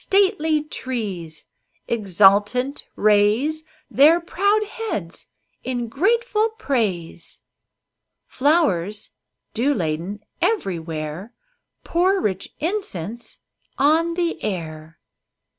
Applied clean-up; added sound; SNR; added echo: none; none; none; none.